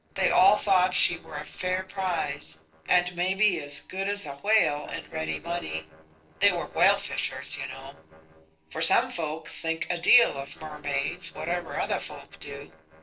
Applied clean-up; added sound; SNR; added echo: neural separator model SepFormer DNS4.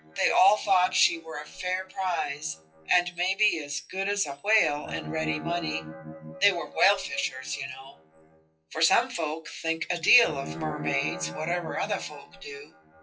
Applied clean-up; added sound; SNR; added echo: classical method WPE with log-MMSE.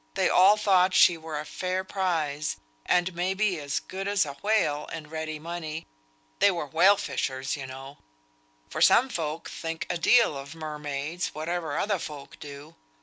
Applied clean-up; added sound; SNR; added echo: none; none; none; none.